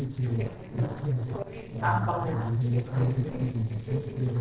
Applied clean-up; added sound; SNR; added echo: neural separator model SepFormer DNS4.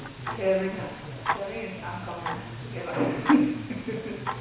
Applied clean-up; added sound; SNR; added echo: none; Tick-tock; 6 dB; reverberation time 1.0 s.